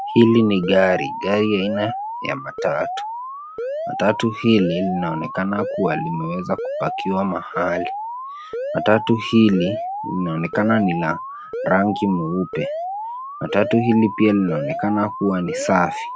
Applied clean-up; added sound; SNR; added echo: none; Alarm; 7 dB; none.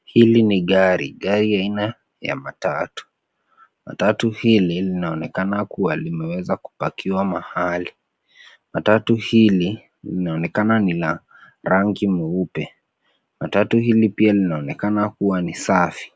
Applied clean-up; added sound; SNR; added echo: none; none; none; none.